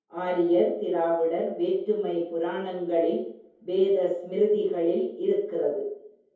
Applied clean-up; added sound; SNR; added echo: none; none; none; reverberation time 0.7 s.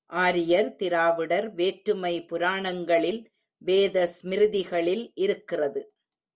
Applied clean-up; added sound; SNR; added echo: none; none; none; none.